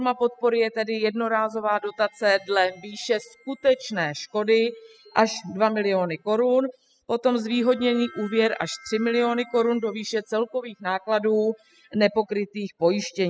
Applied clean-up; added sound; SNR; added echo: classical method spectral subtraction.